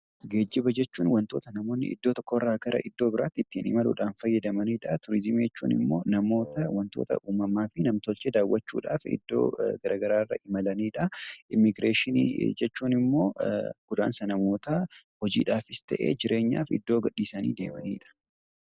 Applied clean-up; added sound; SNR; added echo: none; Wind instrument, woodwind instrument; 19 dB; none.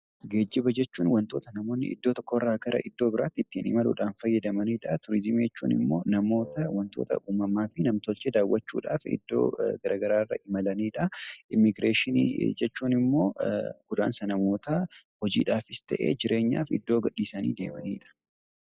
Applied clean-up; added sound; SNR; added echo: classical method log-MMSE.